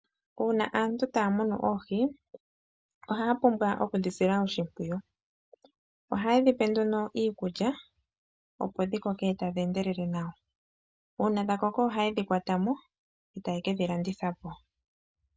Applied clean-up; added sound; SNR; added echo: none; none; none; none.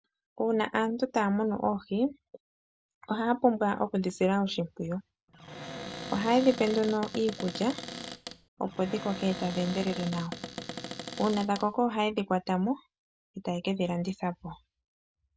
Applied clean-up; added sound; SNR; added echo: none; Cupboard open or close; 10 dB; none.